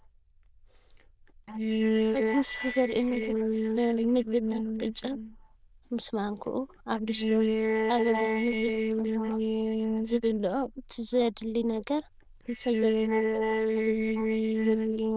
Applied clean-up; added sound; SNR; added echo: neural diffusion model UNIVERSE++.